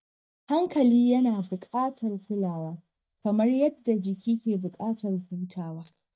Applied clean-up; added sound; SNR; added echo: neural mask model DeepFilterNet 3.